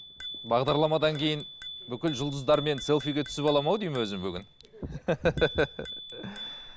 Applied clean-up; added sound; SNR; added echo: none; Bicycle bell; 13 dB; none.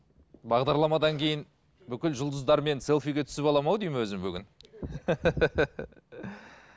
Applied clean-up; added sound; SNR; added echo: none; none; none; none.